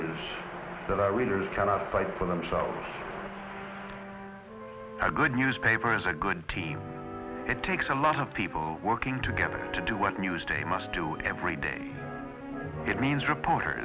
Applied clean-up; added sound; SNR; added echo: none; none; none; none.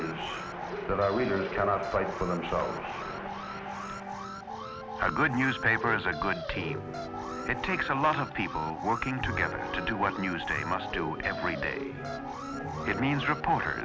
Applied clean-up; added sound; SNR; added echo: none; Alarm; 9 dB; none.